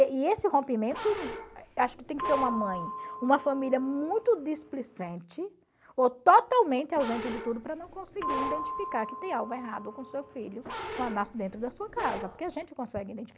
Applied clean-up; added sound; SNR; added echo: none; Bark + Percussion; 9 dB; none.